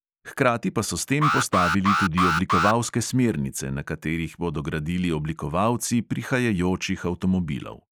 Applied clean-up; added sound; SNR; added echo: neural mask model Resemble Enhance denoiser.